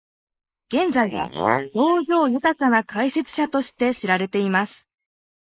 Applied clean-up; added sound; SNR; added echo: neural mask model Resemble Enhance denoiser.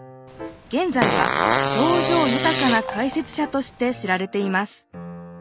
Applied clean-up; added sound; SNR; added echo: none; Fart; 1 dB; none.